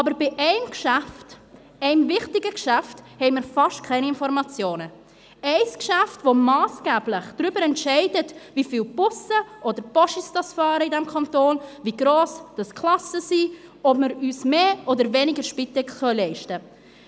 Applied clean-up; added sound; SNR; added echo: none; none; none; none.